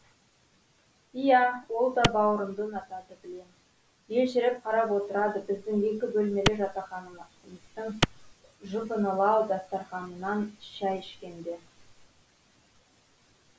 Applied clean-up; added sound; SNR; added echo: none; Clapping; -2 dB; none.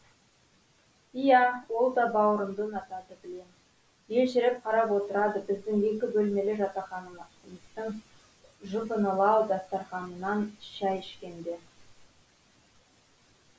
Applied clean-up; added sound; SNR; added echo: none; none; none; none.